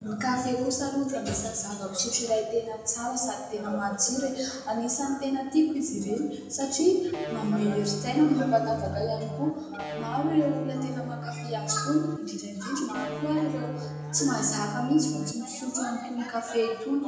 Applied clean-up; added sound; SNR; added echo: none; Electric guitar; 8 dB; reverberation time 0.9 s.